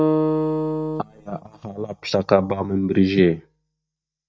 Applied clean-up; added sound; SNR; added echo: neural mask model DeepFilterNet 3.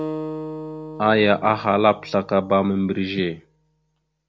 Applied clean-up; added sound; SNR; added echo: none; Acoustic guitar; 13 dB; none.